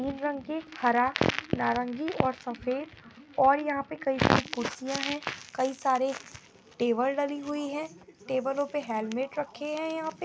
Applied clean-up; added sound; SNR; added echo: none; none; none; none.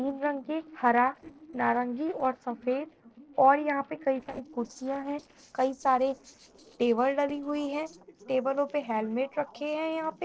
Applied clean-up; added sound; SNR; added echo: neural separator model SepFormer DNS4.